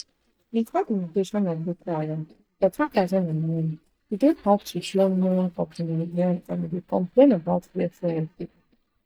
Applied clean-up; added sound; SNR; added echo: neural mask model DeepFilterNet 3.